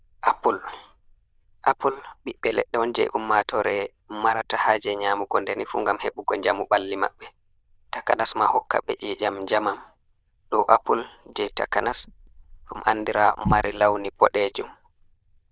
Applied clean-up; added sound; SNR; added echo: neural diffusion model UNIVERSE++.